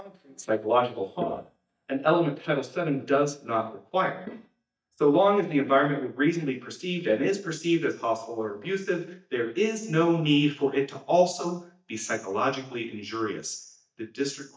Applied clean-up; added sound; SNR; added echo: neural mask model DeepFilterNet 3.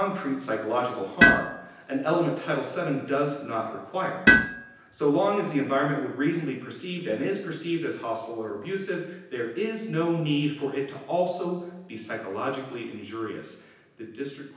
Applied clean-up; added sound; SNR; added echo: none; Tools; -1 dB; reverberation time 0.9 s.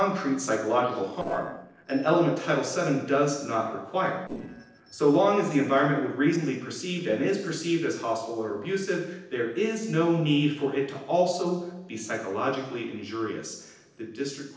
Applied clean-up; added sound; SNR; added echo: neural separator model SepFormer DNS4.